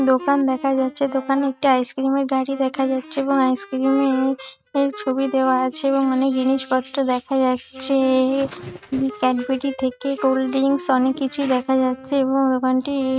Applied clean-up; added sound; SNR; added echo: neural mask model RNNoise.